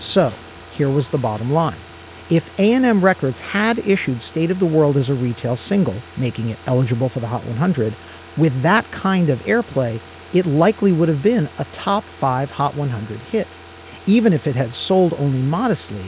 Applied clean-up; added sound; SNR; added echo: none; Car; 20 dB; none.